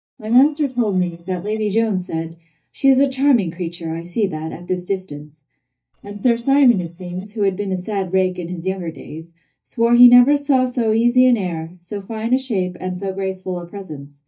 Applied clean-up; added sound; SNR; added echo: neural mask model DeepFilterNet 3.